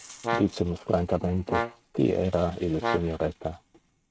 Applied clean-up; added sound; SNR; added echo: neural mask model RNNoise.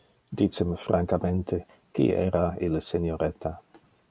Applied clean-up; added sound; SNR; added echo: none; none; none; none.